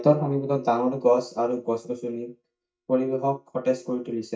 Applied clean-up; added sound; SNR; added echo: neural mask model DeepFilterNet 3.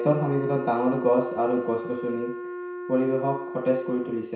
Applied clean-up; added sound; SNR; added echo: none; Wind instrument, woodwind instrument; 9 dB; reverberation time 0.6 s.